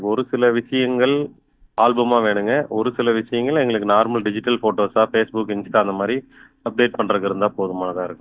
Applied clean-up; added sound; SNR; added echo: neural mask model DeepFilterNet 3.